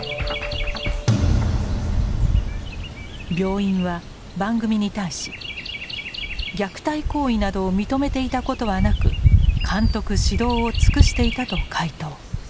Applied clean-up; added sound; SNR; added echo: none; Bird vocalization, bird call, bird song; -1 dB; none.